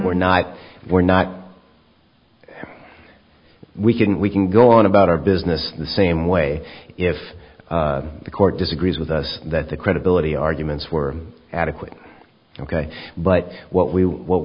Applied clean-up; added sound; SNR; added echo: none; none; none; none.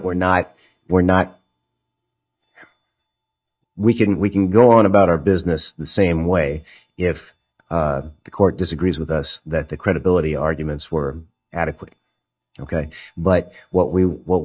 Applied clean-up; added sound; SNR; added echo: neural mask model DeepFilterNet 3.